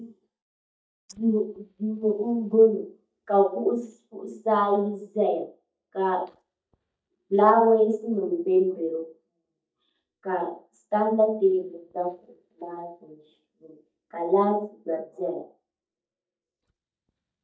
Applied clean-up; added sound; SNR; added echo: neural mask model DeepFilterNet 3.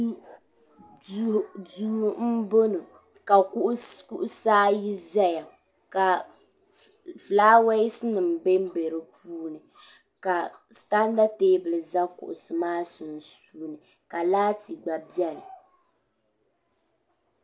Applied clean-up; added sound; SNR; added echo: none; none; none; none.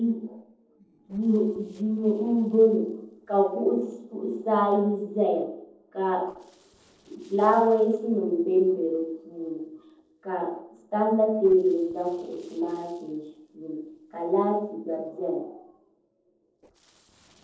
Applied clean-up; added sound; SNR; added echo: neural separator model SepFormer DNS4.